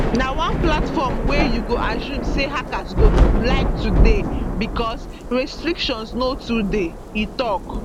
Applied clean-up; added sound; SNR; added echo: none; Thunder / Rain; -4 dB; none.